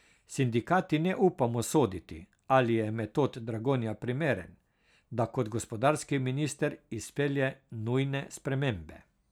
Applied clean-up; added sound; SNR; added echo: none; none; none; none.